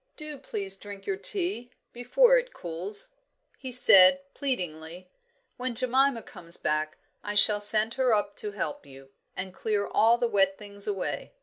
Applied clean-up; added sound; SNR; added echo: none; none; none; none.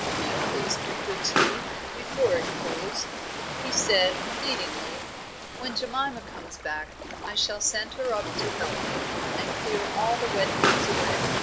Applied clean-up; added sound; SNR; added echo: none; Ocean + Explosion; -1 dB; none.